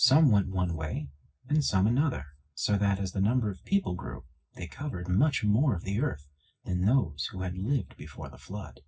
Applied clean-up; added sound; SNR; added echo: none; none; none; reverberation time 0.4 s.